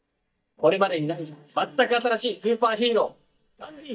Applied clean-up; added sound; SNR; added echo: neural mask model DeepFilterNet 3.